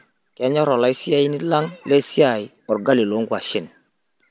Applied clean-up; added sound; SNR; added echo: none; none; none; none.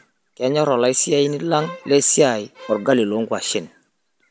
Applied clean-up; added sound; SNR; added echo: none; Bowed string instrument; 19 dB; none.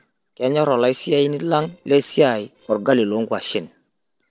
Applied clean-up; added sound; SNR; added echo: neural separator model SepFormer DNS4.